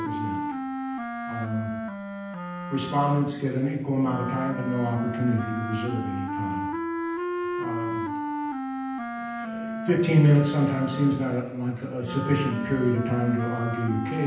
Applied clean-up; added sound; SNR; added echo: none; Wind instrument, woodwind instrument; 5 dB; reverberation time 0.9 s.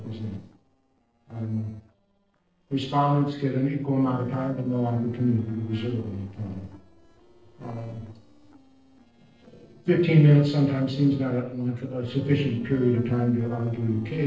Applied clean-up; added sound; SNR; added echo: neural separator model SepFormer DNS4.